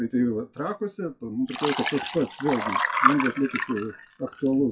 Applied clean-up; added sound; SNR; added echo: classical method WPE with log-MMSE.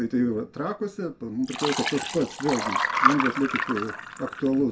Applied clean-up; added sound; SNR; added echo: none; Liquid; 2 dB; reverberation time 0.2 s.